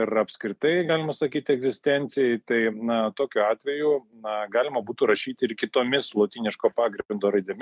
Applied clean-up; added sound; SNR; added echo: none; none; none; none.